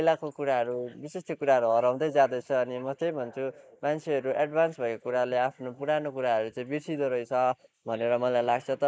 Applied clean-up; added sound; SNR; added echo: neural mask model Resemble Enhance denoiser.